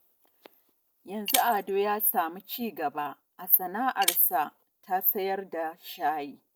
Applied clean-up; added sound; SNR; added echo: none; Shatter; 8 dB; none.